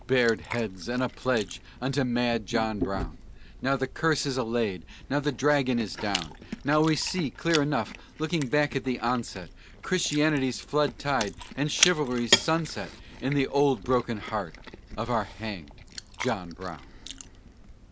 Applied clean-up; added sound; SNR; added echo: none; Chewing, mastication; 9 dB; none.